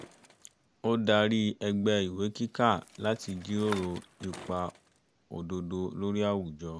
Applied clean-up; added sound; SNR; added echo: none; Bicycle; 20 dB; none.